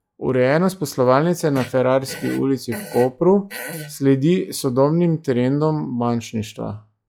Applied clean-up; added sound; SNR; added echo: classical method log-MMSE.